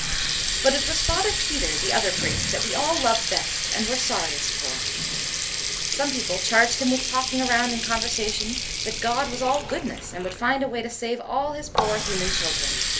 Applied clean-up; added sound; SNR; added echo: none; Water tap, faucet; 0 dB; reverberation time 0.3 s.